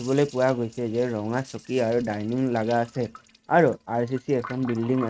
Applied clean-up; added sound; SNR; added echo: neural mask model RNNoise.